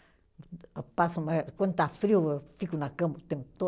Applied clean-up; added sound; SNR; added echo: none; none; none; none.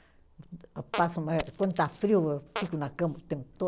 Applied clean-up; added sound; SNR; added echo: none; Coin (dropping) + Fart; 14 dB; none.